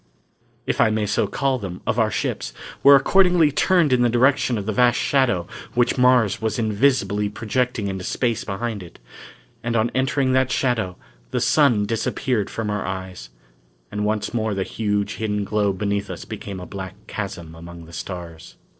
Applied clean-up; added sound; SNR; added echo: neural separator model SepFormer DNS4.